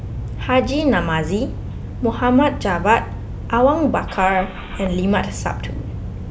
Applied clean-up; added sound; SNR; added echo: none; Engine starting / Car; 9 dB; none.